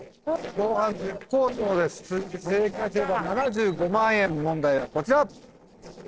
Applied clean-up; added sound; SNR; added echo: neural separator model SepFormer DNS4.